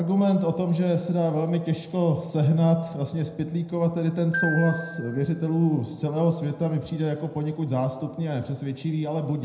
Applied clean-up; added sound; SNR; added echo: none; Glockenspiel; 12 dB; reverberation time 0.7 s.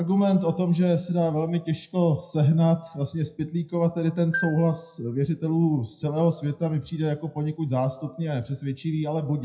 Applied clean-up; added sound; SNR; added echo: classical method WPE with log-MMSE.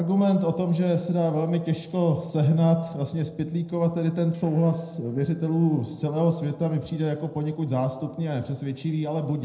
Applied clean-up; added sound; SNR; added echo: neural separator model SepFormer DNS4.